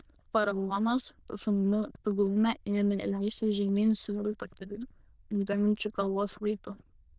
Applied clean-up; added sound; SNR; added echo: neural diffusion model UNIVERSE++.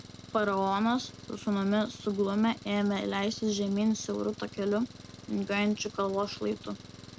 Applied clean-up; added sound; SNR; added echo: none; Engine; 17 dB; none.